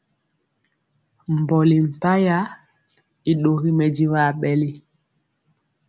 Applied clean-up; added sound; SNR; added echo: none; none; none; none.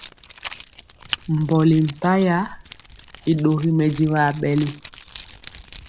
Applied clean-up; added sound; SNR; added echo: none; Keys jangling; 17 dB; none.